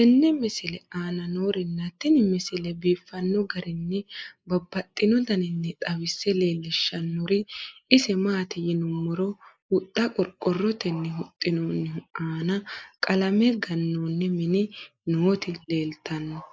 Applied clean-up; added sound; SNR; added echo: neural mask model Resemble Enhance denoiser.